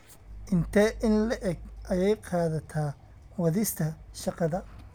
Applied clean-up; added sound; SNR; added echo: none; none; none; none.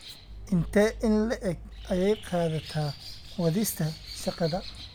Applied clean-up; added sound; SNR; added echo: none; Bird; 16 dB; none.